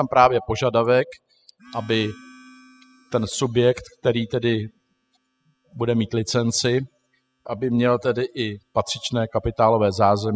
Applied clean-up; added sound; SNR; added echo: classical method spectral subtraction.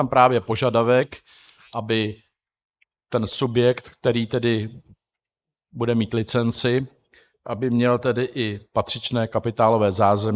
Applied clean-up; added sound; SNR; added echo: neural mask model Resemble Enhance denoiser.